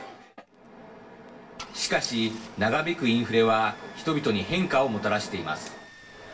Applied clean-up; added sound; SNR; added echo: none; Engine starting / Car; 19 dB; reverberation time 0.2 s.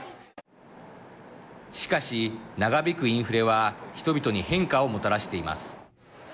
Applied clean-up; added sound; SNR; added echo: none; none; none; none.